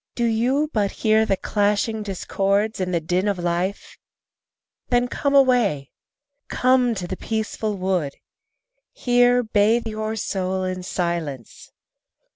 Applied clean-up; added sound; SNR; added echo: none; none; none; none.